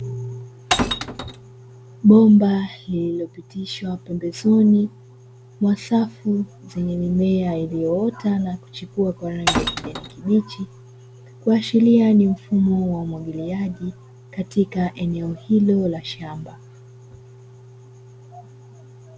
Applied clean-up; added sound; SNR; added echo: none; Glass; 4 dB; none.